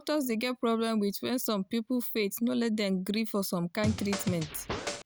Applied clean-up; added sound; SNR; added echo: none; Scratching (performance technique); 5 dB; none.